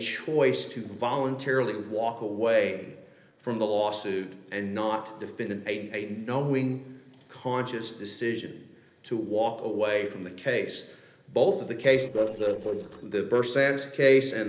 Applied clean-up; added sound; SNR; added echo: neural separator model SepFormer DNS4.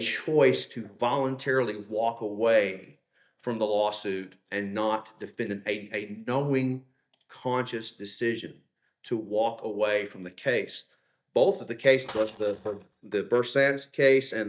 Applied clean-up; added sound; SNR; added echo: neural mask model DeepFilterNet 3.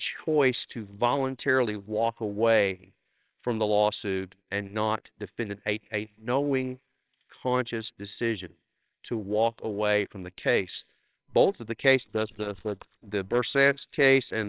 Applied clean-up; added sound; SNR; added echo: neural separator model SepFormer WHAMR!.